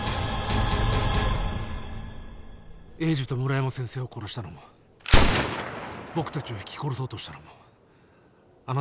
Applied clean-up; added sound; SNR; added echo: none; Gunshot, gunfire; 0 dB; none.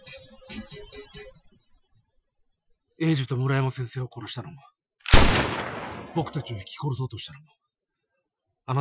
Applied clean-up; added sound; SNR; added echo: classical method Wiener filter.